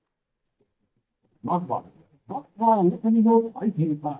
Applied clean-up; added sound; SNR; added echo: neural mask model DeepFilterNet 3.